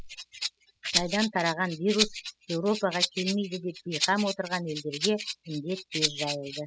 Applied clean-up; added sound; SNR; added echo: classical method spectral subtraction.